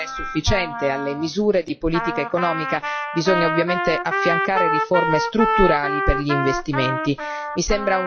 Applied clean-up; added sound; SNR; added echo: classical method log-MMSE.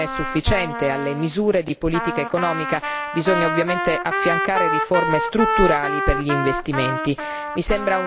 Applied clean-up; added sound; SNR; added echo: none; Trumpet; 3 dB; none.